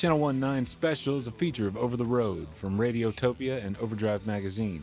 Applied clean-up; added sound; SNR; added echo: none; none; none; none.